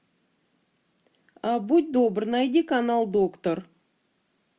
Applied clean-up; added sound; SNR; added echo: none; none; none; none.